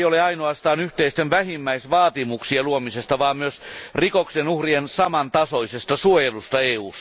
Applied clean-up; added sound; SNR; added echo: none; none; none; none.